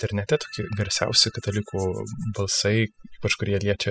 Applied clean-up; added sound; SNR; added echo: classical method spectral subtraction.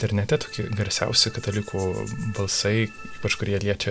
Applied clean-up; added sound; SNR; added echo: none; Rattle (instrument) + Organ; 18 dB; none.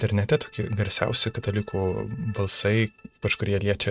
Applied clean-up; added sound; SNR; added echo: neural mask model RNNoise.